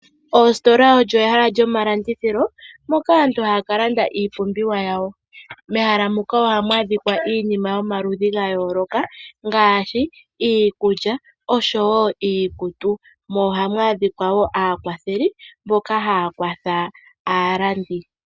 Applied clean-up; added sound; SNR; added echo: none; none; none; none.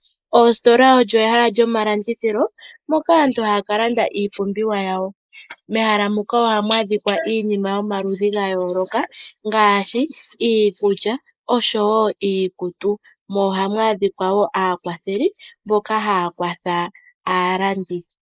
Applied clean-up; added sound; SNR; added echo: neural mask model Resemble Enhance denoiser.